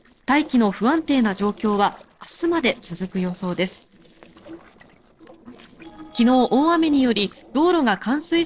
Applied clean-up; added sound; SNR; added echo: neural separator model SepFormer DNS4.